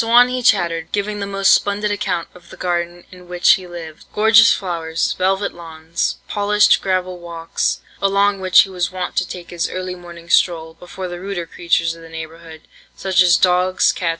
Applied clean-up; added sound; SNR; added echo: none; none; none; none.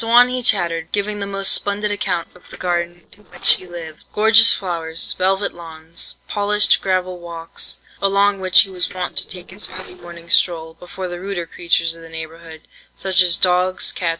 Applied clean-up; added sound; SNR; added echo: neural separator model SepFormer DNS4.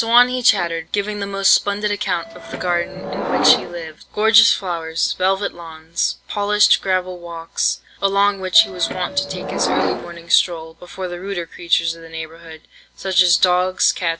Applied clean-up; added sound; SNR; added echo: none; Subway, metro, underground; 4 dB; none.